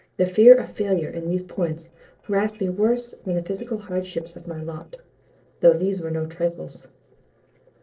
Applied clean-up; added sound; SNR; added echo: neural separator model SepFormer DNS4.